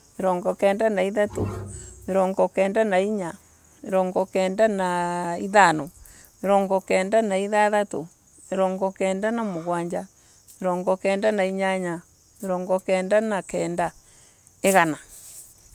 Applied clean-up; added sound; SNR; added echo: none; Bowed string instrument; 10 dB; none.